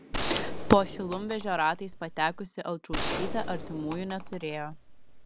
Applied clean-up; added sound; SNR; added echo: none; Gunshot, gunfire; 3 dB; none.